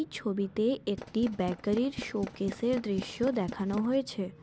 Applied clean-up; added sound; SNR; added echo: none; Tools; 11 dB; none.